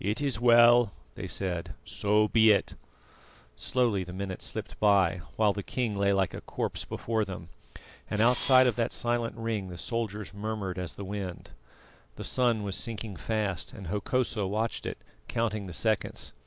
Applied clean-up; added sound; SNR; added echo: none; Camera; 10 dB; none.